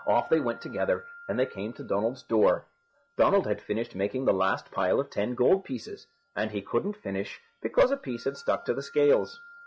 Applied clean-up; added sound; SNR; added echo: classical method log-MMSE.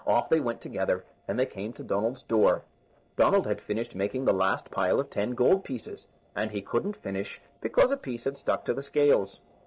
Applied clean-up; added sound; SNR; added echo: neural separator model SepFormer DNS4.